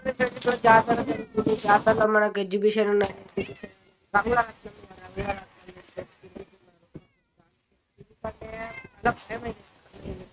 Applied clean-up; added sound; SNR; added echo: neural mask model RNNoise.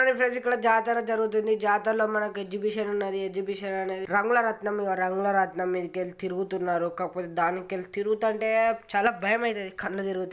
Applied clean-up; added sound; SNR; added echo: none; none; none; none.